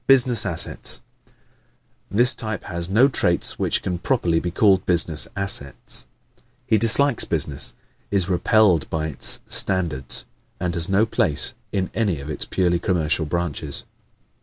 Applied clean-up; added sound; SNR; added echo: none; none; none; none.